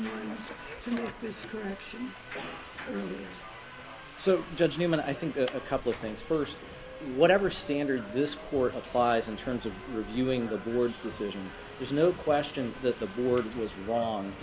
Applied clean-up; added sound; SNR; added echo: none; Subway, metro, underground; 14 dB; none.